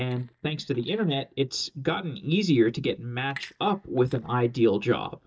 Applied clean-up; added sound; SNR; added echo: neural mask model DeepFilterNet 3.